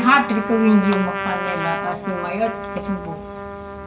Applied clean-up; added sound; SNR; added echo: none; Trumpet; 7 dB; reverberation time 0.4 s.